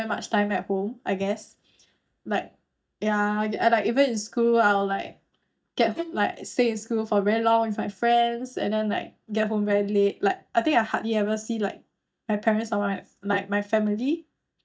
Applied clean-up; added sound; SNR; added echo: neural mask model DeepFilterNet 3.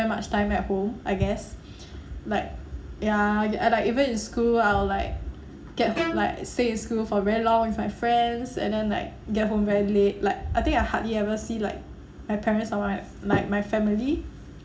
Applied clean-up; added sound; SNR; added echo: none; Bowed string instrument; 8 dB; reverberation time 0.4 s.